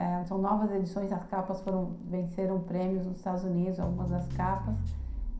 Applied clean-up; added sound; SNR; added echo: none; Crackle; 7 dB; reverberation time 0.5 s.